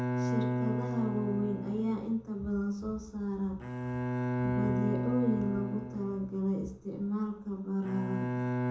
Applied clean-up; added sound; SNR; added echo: none; Bowed string instrument; 1 dB; reverberation time 0.5 s.